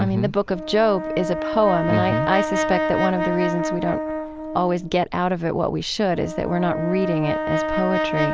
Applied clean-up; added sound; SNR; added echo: none; Brass instrument; 3 dB; none.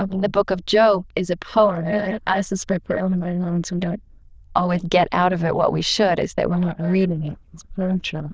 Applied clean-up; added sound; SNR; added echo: neural diffusion model UNIVERSE++.